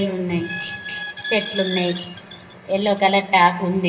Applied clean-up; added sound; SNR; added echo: none; Squeak; 9 dB; reverberation time 2.9 s.